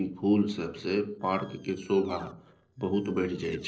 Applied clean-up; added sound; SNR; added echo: neural separator model SepFormer DNS4.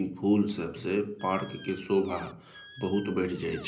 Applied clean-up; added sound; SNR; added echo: none; Squeak; 17 dB; reverberation time 0.5 s.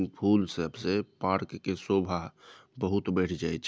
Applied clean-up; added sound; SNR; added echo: none; none; none; none.